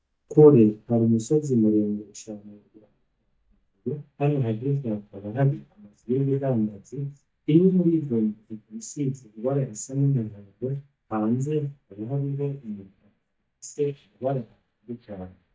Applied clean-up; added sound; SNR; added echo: neural mask model DeepFilterNet 3.